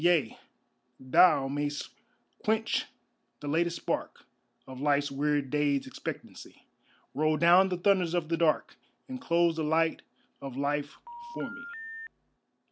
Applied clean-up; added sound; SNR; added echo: none; Telephone; 12 dB; none.